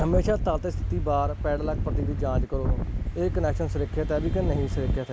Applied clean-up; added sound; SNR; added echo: none; Wind; -2 dB; none.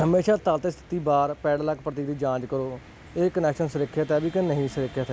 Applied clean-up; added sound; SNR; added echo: none; none; none; none.